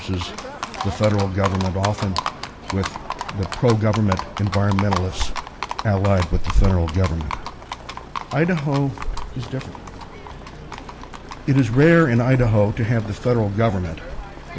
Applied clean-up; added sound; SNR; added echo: none; Livestock, farm animals, working animals; 11 dB; none.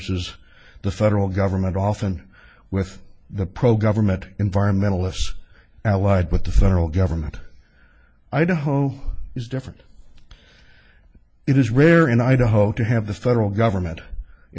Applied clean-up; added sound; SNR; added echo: none; none; none; none.